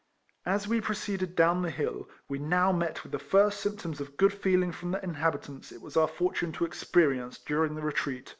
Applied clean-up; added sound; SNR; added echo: none; none; none; none.